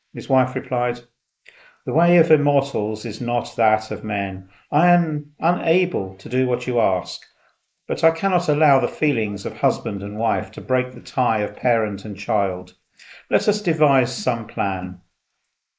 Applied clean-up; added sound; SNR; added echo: neural mask model Resemble Enhance denoiser.